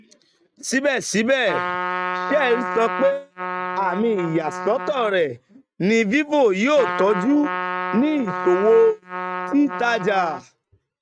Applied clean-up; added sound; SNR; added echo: neural mask model RNNoise.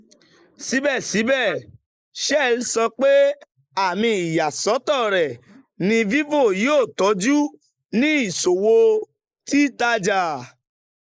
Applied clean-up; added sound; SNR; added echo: neural mask model Resemble Enhance denoiser.